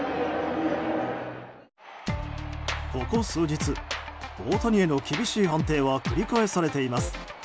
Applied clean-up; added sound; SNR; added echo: none; none; none; none.